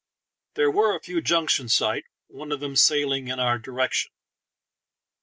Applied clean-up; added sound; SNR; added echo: none; none; none; none.